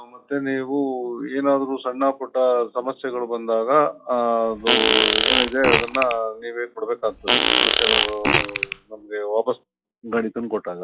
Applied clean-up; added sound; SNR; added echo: classical method log-MMSE.